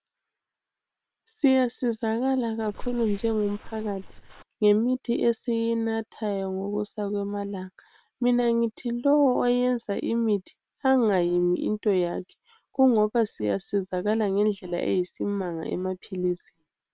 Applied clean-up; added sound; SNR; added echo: neural separator model SepFormer WHAM!.